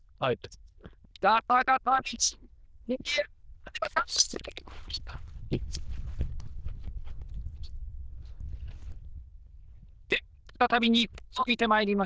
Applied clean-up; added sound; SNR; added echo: neural diffusion model UNIVERSE++.